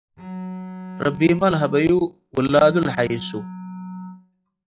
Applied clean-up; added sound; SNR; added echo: classical method log-MMSE.